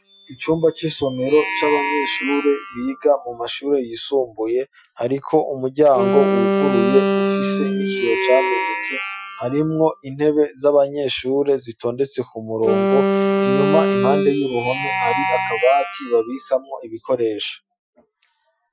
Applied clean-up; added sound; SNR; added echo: classical method Wiener filter.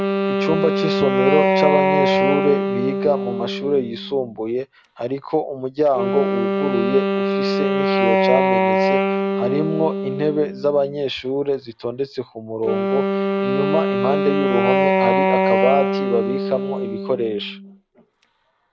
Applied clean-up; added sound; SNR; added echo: none; Wind instrument, woodwind instrument; -2 dB; none.